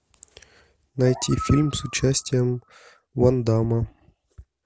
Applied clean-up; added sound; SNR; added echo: none; Animal; 15 dB; none.